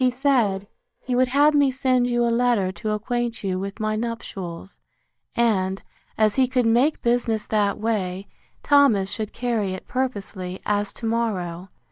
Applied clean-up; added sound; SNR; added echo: neural mask model DeepFilterNet 3.